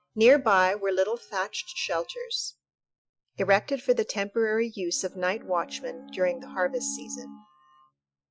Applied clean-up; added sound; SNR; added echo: classical method Wiener filter.